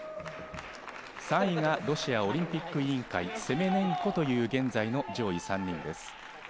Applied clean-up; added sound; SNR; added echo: none; none; none; none.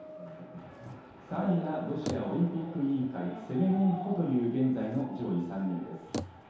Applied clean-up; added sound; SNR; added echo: none; Bicycle; 15 dB; reverberation time 0.8 s.